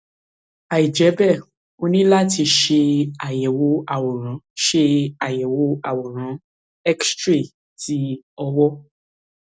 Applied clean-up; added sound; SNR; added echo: none; none; none; none.